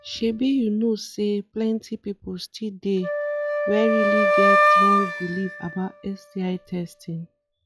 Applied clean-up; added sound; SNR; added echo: classical method log-MMSE.